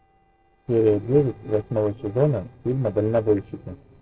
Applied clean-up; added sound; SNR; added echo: neural separator model SepFormer DNS4.